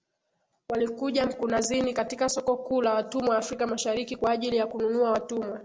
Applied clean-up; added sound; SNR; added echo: none; none; none; none.